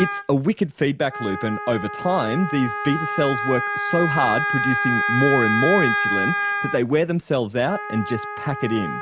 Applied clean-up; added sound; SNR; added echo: none; Wind instrument, woodwind instrument; 3 dB; none.